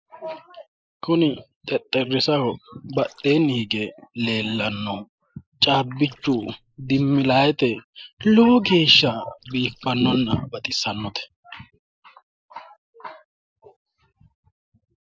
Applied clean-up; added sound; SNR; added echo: neural mask model Resemble Enhance denoiser.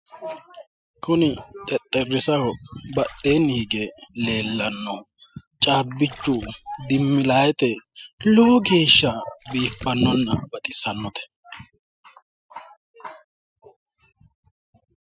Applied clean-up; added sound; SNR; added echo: classical method spectral subtraction.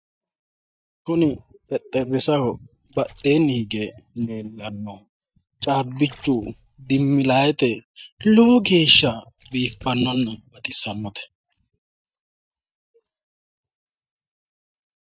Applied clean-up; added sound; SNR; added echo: neural mask model DeepFilterNet 3.